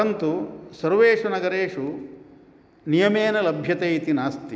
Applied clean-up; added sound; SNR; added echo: none; none; none; none.